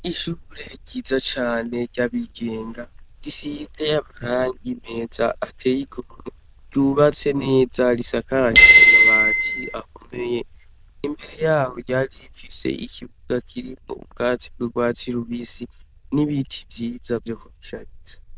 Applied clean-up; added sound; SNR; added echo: neural diffusion model UNIVERSE++.